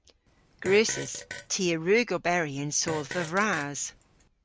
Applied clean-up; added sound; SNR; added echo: none; Fart; 14 dB; none.